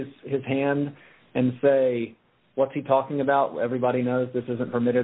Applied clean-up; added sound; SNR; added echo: none; none; none; none.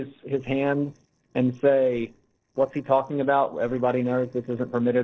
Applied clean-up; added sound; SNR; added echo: neural separator model SepFormer DNS4.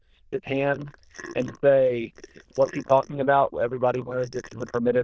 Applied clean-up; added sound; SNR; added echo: neural diffusion model UNIVERSE++.